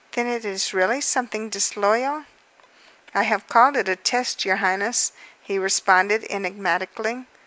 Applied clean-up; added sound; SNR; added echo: none; none; none; none.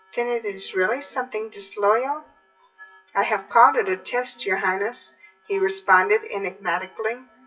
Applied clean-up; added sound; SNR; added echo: classical method WPE with log-MMSE.